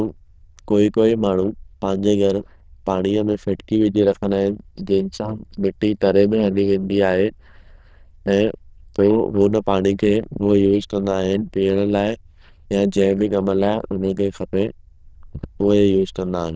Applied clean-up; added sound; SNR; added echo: neural diffusion model UNIVERSE++.